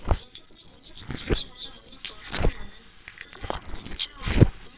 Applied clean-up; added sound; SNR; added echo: neural separator model SepFormer WHAMR!.